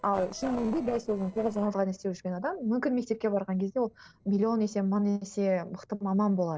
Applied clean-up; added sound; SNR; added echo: neural separator model SepFormer DNS4.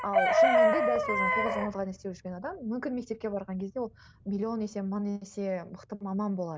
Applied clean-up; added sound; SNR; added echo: none; Chicken, rooster; -3 dB; none.